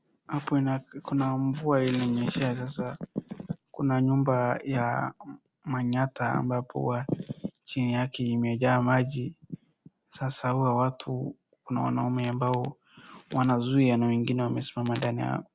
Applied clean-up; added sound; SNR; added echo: none; none; none; none.